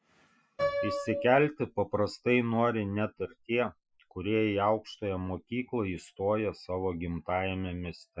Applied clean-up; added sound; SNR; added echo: classical method Wiener filter.